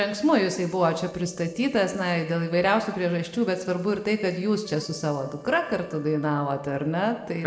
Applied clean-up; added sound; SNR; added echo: neural separator model SepFormer DNS4.